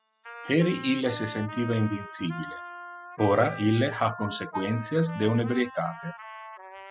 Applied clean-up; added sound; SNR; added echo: classical method spectral subtraction.